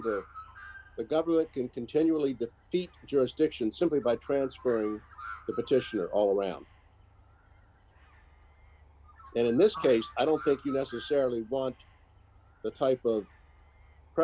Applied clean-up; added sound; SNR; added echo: none; Bird; 20 dB; none.